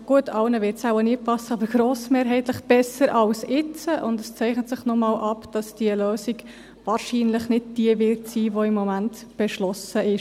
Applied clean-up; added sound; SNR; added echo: none; none; none; none.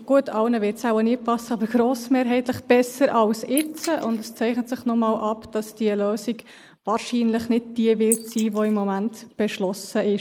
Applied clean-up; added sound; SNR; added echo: neural mask model Resemble Enhance denoiser.